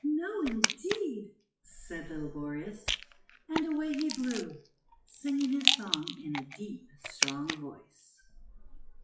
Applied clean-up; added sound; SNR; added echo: classical method WPE with log-MMSE.